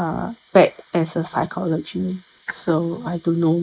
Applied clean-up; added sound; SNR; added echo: neural mask model Resemble Enhance denoiser.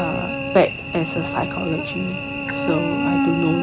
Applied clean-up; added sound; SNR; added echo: none; Cricket / Buzz; 1 dB; none.